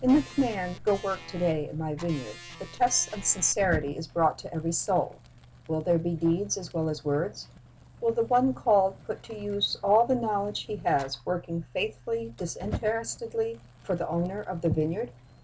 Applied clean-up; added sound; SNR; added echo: none; Fire + Organ; 17 dB; none.